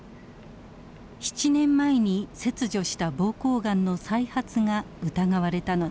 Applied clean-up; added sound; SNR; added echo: none; none; none; none.